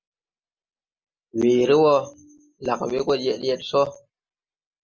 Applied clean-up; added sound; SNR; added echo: none; none; none; none.